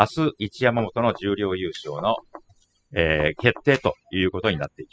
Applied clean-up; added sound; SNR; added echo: classical method spectral subtraction.